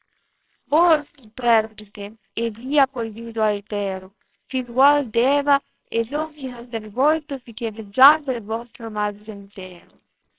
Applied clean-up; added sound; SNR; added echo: neural separator model SepFormer WHAMR!.